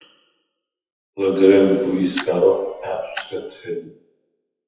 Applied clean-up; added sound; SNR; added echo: classical method WPE with log-MMSE.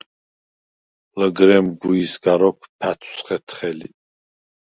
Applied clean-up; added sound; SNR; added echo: none; none; none; none.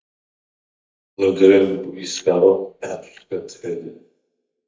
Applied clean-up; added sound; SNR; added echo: neural mask model DeepFilterNet 3.